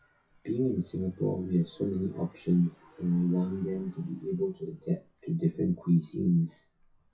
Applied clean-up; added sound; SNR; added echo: classical method WPE with log-MMSE.